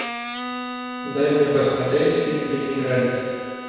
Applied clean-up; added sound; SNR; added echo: none; Bowed string instrument; 9 dB; reverberation time 1.8 s.